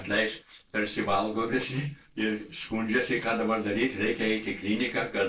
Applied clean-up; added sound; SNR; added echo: neural separator model SepFormer DNS4.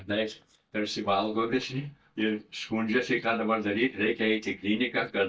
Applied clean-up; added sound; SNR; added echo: neural mask model DeepFilterNet 3.